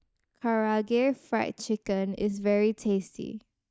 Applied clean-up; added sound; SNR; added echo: neural mask model DeepFilterNet 3.